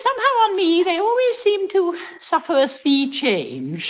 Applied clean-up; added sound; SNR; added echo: neural mask model Resemble Enhance denoiser.